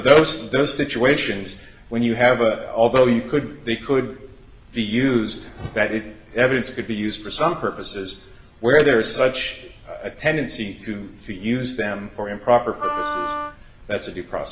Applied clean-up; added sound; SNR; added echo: none; Wind instrument, woodwind instrument; 7 dB; reverberation time 0.8 s.